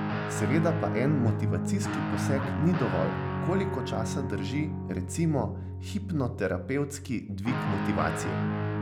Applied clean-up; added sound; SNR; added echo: none; Guitar; 0 dB; none.